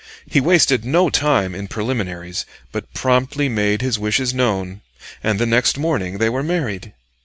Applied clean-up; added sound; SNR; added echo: none; none; none; none.